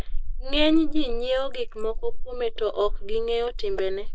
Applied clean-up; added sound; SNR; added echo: neural mask model Resemble Enhance denoiser.